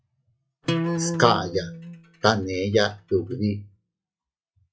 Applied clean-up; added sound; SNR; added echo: classical method log-MMSE.